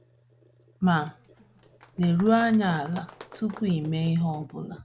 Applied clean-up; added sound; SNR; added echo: none; Applause; 20 dB; none.